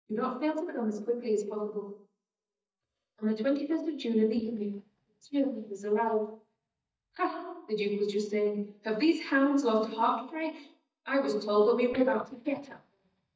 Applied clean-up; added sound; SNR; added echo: neural mask model DeepFilterNet 3.